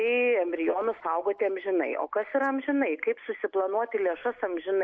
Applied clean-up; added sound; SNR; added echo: neural mask model Resemble Enhance denoiser.